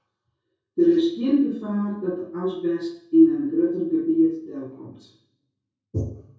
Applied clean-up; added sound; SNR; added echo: none; none; none; reverberation time 0.6 s.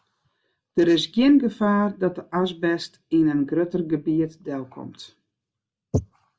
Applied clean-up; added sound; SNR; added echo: none; none; none; none.